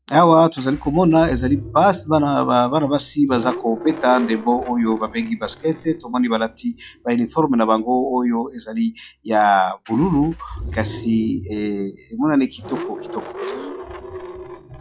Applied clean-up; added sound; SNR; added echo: classical method log-MMSE.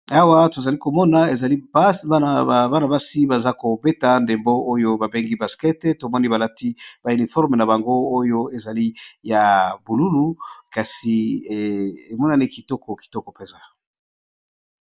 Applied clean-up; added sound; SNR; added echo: none; none; none; none.